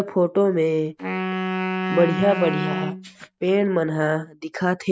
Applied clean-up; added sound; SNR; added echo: none; Wind instrument, woodwind instrument; 5 dB; none.